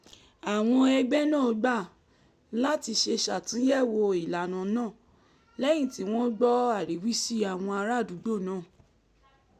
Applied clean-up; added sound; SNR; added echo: none; none; none; none.